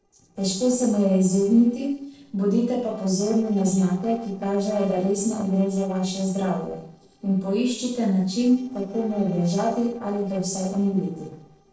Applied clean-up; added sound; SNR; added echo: neural separator model SepFormer DNS4.